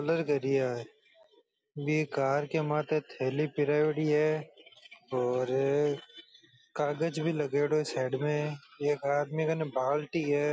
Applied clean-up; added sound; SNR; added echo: none; none; none; none.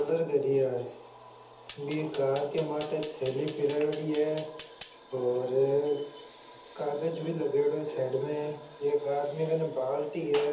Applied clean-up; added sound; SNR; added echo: none; Fire; 16 dB; reverberation time 0.7 s.